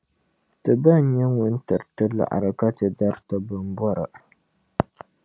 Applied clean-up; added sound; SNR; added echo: none; none; none; none.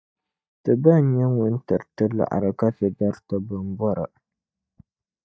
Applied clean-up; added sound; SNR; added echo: neural mask model DeepFilterNet 3.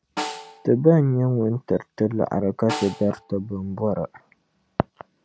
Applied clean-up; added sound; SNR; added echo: none; Snare drum; 15 dB; none.